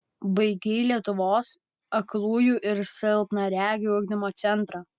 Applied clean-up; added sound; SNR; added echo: none; none; none; none.